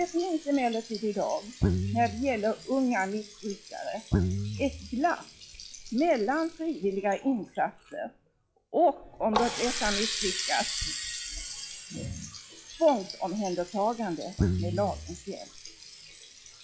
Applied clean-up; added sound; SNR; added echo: classical method log-MMSE.